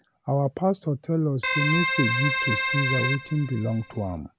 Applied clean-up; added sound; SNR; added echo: none; Keyboard (musical); 0 dB; none.